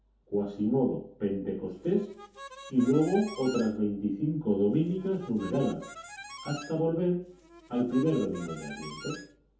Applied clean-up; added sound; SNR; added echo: none; Harmonica; 16 dB; reverberation time 0.5 s.